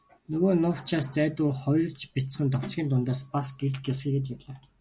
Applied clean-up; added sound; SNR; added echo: none; none; none; none.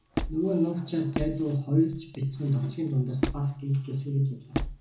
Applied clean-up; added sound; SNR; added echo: none; Squeak; 8 dB; reverberation time 0.7 s.